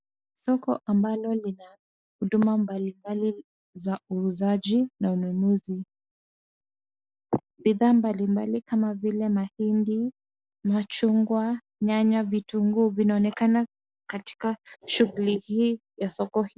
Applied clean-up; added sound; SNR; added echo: neural mask model Resemble Enhance denoiser.